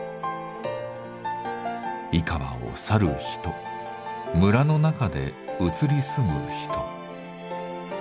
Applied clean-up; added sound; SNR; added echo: none; none; none; none.